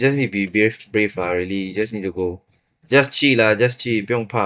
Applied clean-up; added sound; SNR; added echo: neural mask model DeepFilterNet 3.